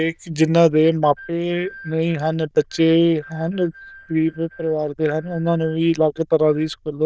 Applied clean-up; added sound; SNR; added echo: neural diffusion model UNIVERSE++.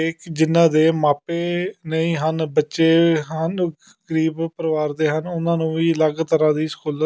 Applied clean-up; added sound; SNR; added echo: none; none; none; none.